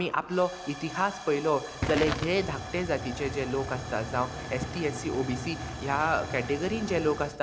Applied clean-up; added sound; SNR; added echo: none; Tick / Hiss / Explosion / Fire; 7 dB; none.